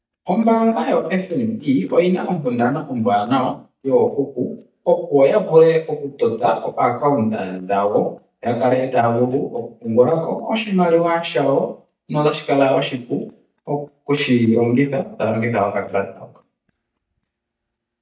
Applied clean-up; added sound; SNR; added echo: neural mask model DeepFilterNet 3.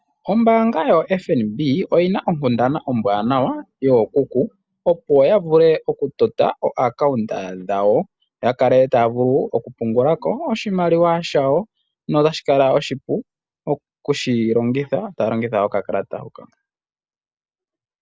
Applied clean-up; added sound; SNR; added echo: none; none; none; none.